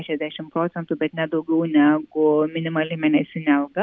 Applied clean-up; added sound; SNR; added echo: none; none; none; none.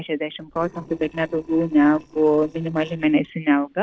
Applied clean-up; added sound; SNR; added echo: neural separator model SepFormer DNS4.